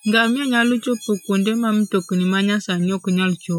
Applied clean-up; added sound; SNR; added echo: classical method Wiener filter.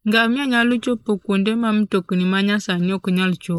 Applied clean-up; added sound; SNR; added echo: neural mask model Resemble Enhance denoiser.